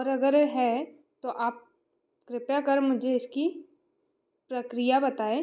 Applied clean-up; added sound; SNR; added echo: none; none; none; none.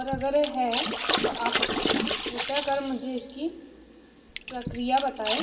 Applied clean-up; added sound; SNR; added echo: none; Water / Splash, splatter; 1 dB; reverberation time 1.9 s.